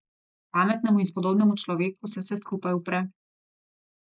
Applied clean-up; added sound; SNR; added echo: neural mask model Resemble Enhance denoiser.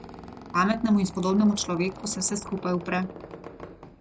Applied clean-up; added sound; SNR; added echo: none; Squeak; 15 dB; none.